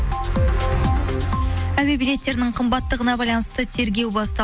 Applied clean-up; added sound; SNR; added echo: none; none; none; none.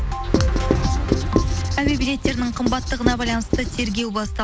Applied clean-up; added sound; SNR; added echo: none; Writing; 2 dB; none.